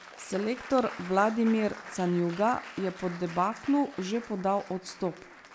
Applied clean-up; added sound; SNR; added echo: none; Applause; 16 dB; none.